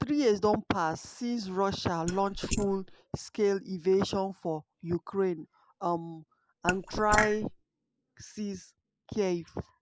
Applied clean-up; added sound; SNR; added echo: neural mask model Resemble Enhance denoiser.